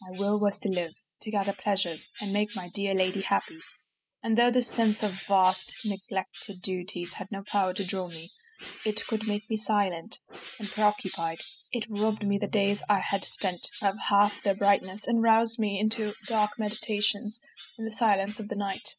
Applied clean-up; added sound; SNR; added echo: classical method spectral subtraction.